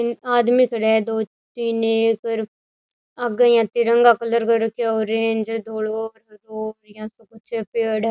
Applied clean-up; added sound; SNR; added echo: none; none; none; none.